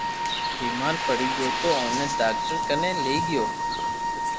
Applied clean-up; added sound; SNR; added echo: none; Bird + Wind instrument, woodwind instrument; -2 dB; none.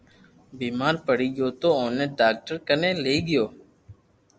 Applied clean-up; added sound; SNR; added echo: none; none; none; none.